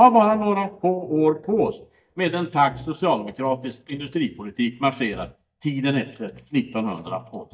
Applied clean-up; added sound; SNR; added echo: neural mask model DeepFilterNet 3.